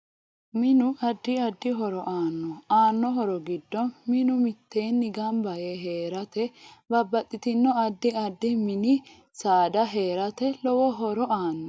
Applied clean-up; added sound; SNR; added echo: none; none; none; none.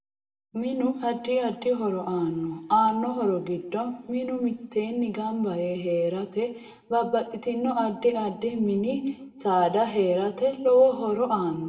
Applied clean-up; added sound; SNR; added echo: none; none; none; reverberation time 0.7 s.